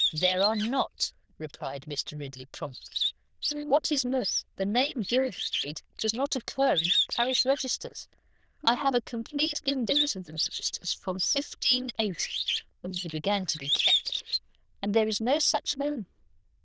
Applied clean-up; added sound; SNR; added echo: neural diffusion model UNIVERSE++.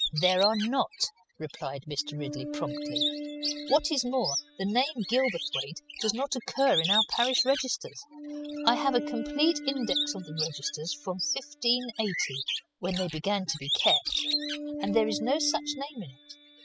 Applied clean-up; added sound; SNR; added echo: classical method spectral subtraction.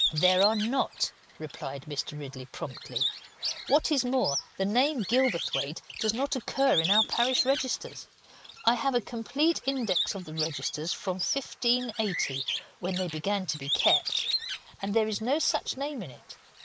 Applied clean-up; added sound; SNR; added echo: neural mask model Resemble Enhance denoiser.